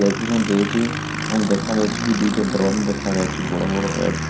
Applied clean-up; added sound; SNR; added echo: none; Aircraft; 4 dB; reverberation time 0.3 s.